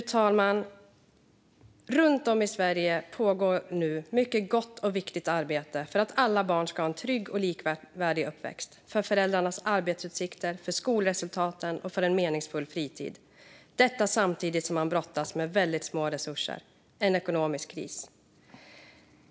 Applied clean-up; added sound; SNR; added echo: none; none; none; none.